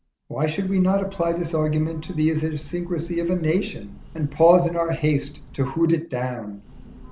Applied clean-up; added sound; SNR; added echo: none; Train / Breathing; 18 dB; none.